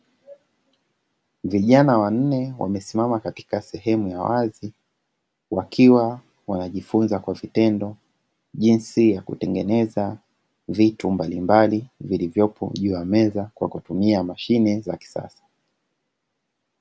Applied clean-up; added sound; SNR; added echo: none; none; none; none.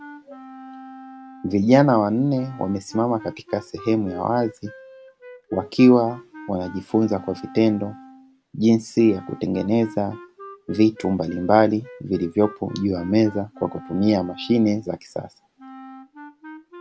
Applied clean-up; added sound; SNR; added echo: none; Wind instrument, woodwind instrument; 19 dB; none.